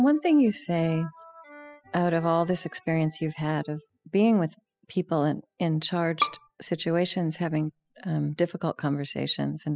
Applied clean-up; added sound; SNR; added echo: classical method spectral subtraction.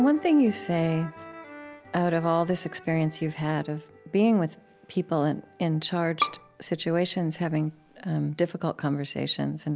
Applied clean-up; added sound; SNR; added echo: none; Bowed string instrument; 10 dB; none.